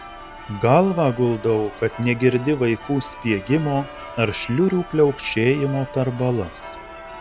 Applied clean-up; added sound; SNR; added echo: none; Church bell; 16 dB; none.